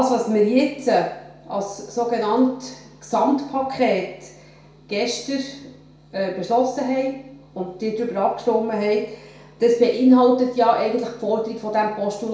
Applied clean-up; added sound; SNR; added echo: none; none; none; reverberation time 0.6 s.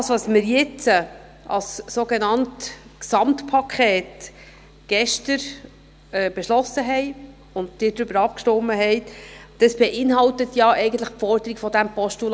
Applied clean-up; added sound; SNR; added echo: none; none; none; none.